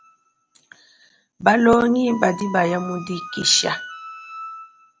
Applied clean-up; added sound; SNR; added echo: none; Wind instrument, woodwind instrument; 16 dB; none.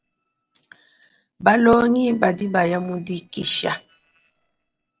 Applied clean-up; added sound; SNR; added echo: neural separator model SepFormer DNS4.